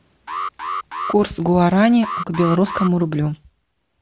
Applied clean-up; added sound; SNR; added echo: none; Alarm; 10 dB; none.